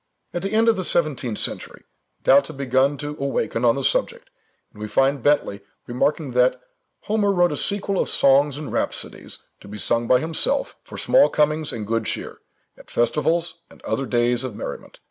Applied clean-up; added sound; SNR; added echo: none; none; none; none.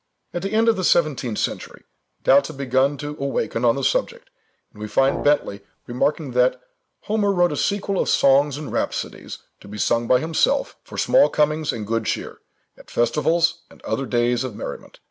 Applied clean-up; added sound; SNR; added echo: none; Brass instrument; 11 dB; none.